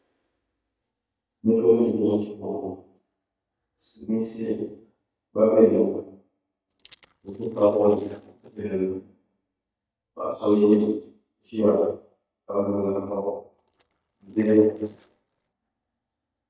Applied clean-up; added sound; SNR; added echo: neural mask model DeepFilterNet 3.